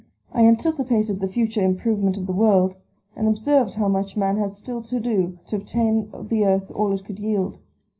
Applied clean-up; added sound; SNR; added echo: none; none; none; reverberation time 0.4 s.